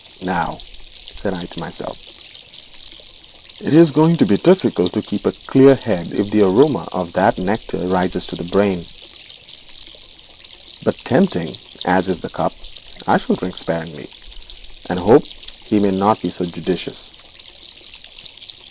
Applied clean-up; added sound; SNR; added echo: none; Stream; 19 dB; none.